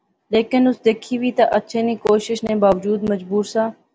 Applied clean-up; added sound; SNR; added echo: none; none; none; none.